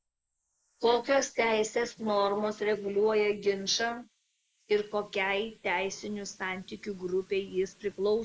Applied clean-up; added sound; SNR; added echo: neural mask model Resemble Enhance denoiser.